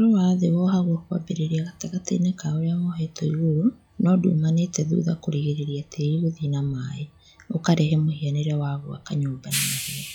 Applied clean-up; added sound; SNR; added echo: classical method log-MMSE.